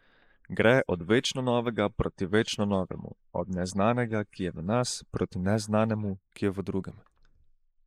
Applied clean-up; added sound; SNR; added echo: neural mask model Resemble Enhance denoiser.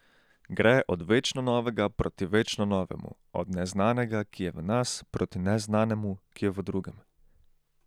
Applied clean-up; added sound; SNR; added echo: none; none; none; none.